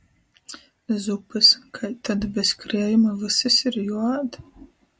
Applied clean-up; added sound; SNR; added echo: none; none; none; none.